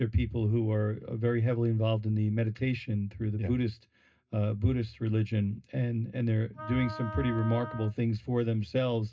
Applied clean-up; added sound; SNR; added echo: none; Wind instrument, woodwind instrument; 13 dB; reverberation time 0.2 s.